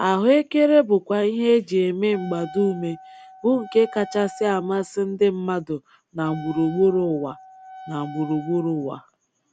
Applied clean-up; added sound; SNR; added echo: none; Wind instrument, woodwind instrument; 18 dB; none.